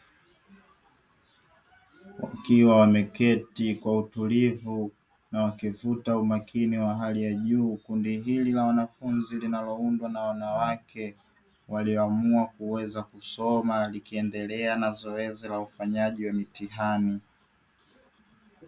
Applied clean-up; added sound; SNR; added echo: none; none; none; none.